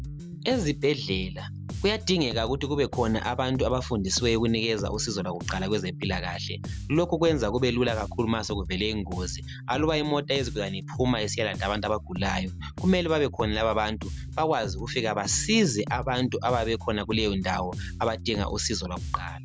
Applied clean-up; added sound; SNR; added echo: none; Bass guitar; 9 dB; none.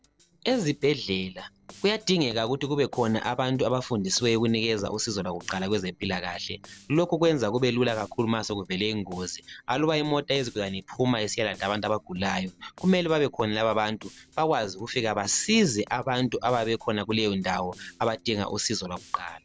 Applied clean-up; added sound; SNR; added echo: neural separator model SepFormer DNS4.